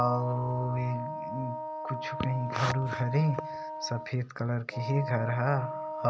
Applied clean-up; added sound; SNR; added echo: none; Wind instrument, woodwind instrument; 7 dB; none.